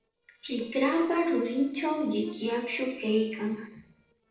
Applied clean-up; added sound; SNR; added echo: neural separator model SepFormer DNS4.